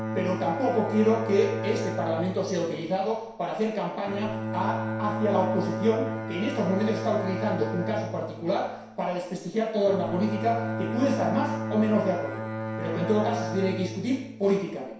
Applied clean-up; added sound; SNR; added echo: none; Bowed string instrument; 5 dB; reverberation time 0.7 s.